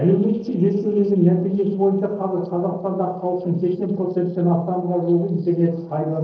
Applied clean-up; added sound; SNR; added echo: neural separator model SepFormer DNS4.